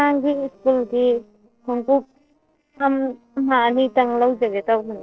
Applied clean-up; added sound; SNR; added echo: neural separator model SepFormer DNS4.